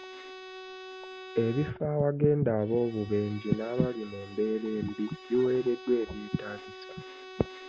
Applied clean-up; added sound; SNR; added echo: none; Bowed string instrument; 16 dB; none.